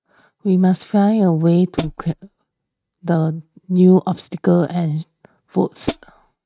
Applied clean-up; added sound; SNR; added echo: neural mask model RNNoise.